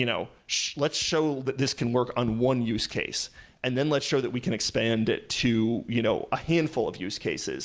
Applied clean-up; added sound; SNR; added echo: none; none; none; none.